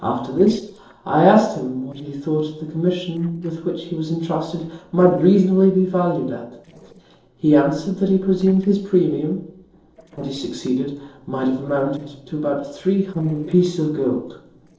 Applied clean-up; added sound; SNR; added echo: neural separator model SepFormer DNS4.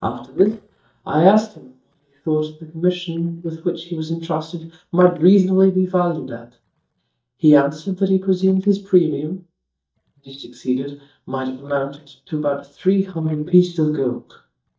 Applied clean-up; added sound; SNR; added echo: neural mask model DeepFilterNet 3.